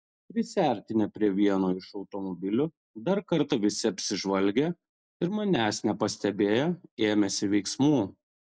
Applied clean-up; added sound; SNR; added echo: none; none; none; none.